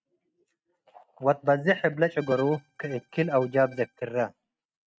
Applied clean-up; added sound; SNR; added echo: neural mask model RNNoise.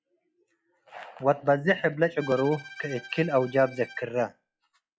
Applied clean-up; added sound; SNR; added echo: classical method log-MMSE.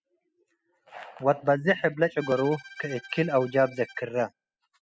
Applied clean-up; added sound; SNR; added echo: classical method spectral subtraction.